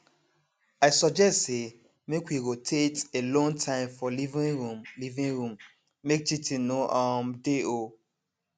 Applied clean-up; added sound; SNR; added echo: none; none; none; none.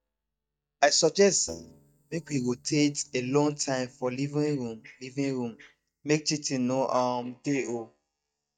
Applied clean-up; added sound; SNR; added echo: neural mask model DeepFilterNet 3.